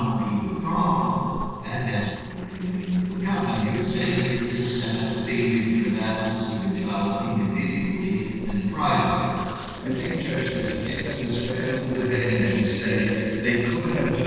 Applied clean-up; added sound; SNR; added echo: neural separator model SepFormer DNS4.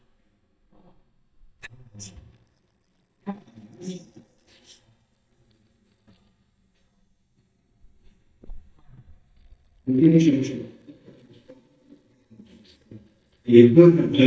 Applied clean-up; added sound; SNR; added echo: neural mask model DeepFilterNet 3.